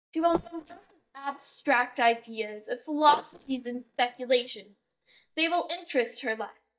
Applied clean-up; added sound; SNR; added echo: neural mask model DeepFilterNet 3.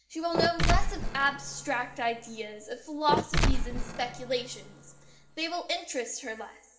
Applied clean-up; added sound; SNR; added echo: none; Mechanisms; -2 dB; reverberation time 1.7 s.